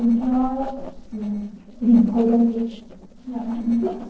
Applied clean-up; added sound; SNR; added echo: neural separator model SepFormer DNS4.